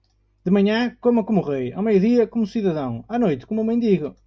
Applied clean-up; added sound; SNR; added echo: none; none; none; none.